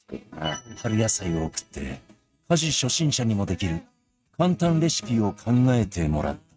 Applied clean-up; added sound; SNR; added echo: neural mask model RNNoise.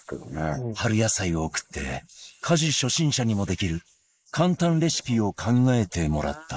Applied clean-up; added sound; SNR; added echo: neural mask model Resemble Enhance denoiser.